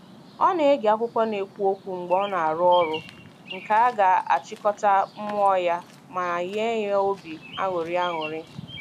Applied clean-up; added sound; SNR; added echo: none; Bird vocalization, bird call, bird song; 19 dB; none.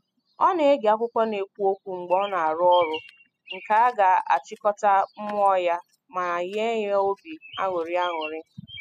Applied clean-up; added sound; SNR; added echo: classical method spectral subtraction.